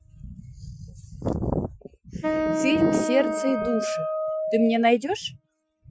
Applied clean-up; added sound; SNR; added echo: classical method Wiener filter.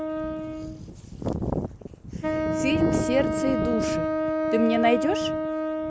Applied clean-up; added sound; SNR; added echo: none; Wind instrument, woodwind instrument; 1 dB; none.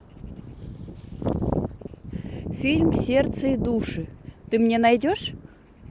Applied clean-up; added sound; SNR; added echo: none; none; none; none.